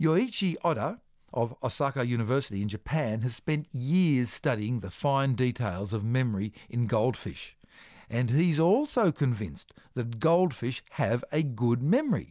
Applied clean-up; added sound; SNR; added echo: none; none; none; none.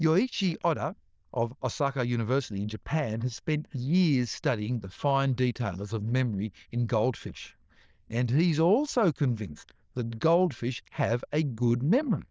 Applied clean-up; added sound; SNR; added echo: neural diffusion model UNIVERSE++.